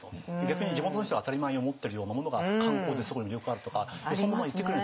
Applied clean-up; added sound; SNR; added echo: none; none; none; none.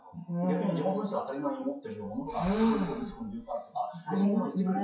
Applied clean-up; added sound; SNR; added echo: classical method WPE with log-MMSE.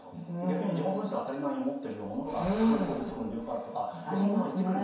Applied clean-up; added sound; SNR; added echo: none; Breathing; 16 dB; reverberation time 0.7 s.